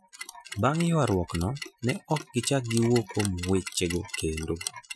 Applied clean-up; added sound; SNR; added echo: classical method Wiener filter.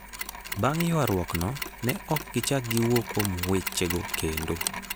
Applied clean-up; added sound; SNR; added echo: none; Mechanisms; 7 dB; none.